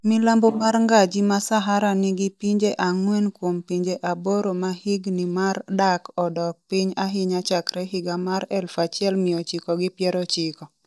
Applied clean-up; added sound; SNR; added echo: neural mask model DeepFilterNet 3.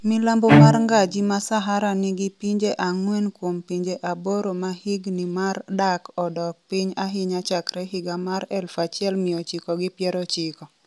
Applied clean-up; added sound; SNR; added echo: none; Bowed string instrument; -5 dB; none.